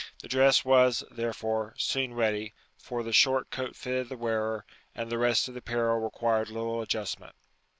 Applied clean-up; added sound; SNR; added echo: none; none; none; none.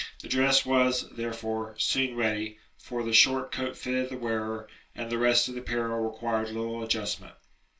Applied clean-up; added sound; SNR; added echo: none; none; none; reverberation time 0.2 s.